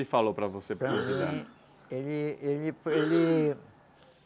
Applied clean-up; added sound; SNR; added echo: none; Breathing; 8 dB; none.